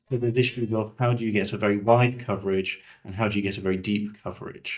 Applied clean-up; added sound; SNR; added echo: neural mask model DeepFilterNet 3.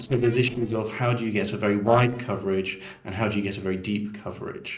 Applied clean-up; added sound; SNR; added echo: neural separator model SepFormer DNS4.